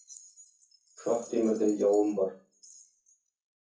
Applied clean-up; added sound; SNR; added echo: classical method WPE with log-MMSE.